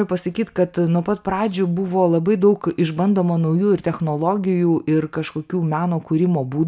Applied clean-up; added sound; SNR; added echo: none; none; none; none.